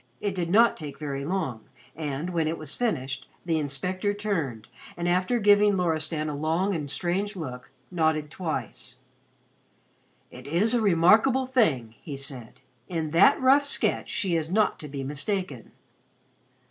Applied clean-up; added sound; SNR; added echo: none; none; none; none.